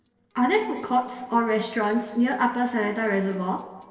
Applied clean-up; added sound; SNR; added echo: neural separator model SepFormer DNS4.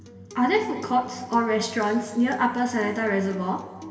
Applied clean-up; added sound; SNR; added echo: none; Acoustic guitar; 19 dB; reverberation time 1.9 s.